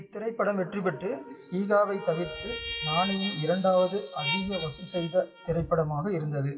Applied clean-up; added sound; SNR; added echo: classical method WPE with log-MMSE.